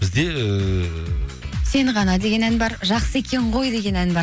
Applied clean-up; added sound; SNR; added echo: none; none; none; none.